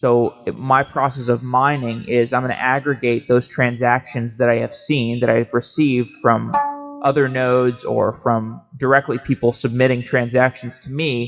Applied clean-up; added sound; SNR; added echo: classical method WPE with log-MMSE.